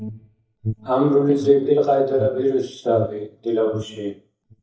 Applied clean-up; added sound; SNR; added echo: neural mask model DeepFilterNet 3.